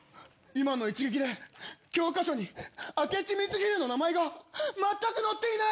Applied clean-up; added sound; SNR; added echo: none; Whoosh, swoosh, swish; 17 dB; none.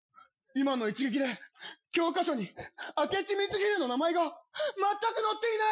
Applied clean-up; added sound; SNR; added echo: classical method Wiener filter.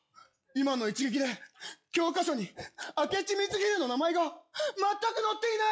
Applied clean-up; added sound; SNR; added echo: classical method log-MMSE.